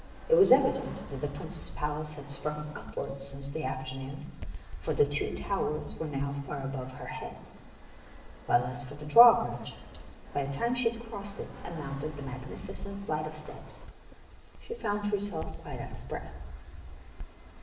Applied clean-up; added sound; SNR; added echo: none; Fixed-wing aircraft, airplane; 11 dB; reverberation time 0.8 s.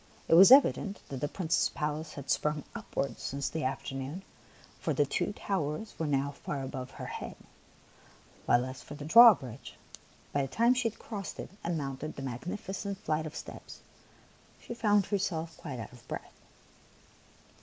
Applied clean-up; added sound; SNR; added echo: none; none; none; none.